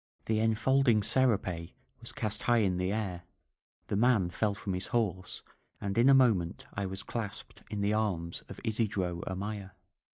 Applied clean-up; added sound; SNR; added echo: none; none; none; none.